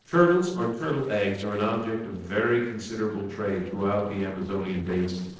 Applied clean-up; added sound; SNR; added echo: neural separator model SepFormer DNS4.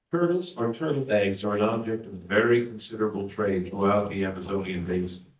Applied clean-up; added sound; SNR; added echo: neural mask model DeepFilterNet 3.